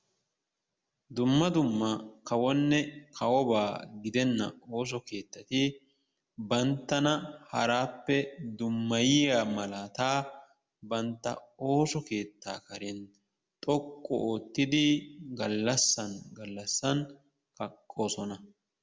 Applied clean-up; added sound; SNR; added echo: none; none; none; none.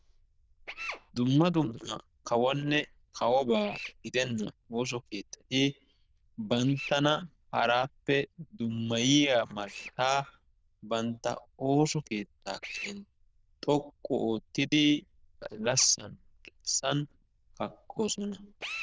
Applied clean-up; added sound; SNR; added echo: neural diffusion model UNIVERSE++.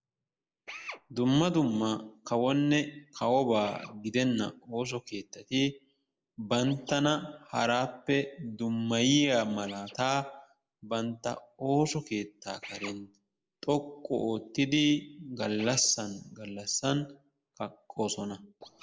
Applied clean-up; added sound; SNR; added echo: neural mask model Resemble Enhance denoiser.